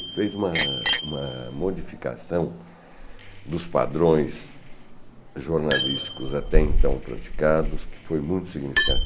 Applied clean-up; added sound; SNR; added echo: none; Bicycle bell; -1 dB; none.